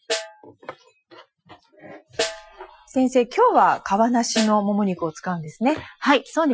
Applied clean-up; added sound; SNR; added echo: classical method Wiener filter.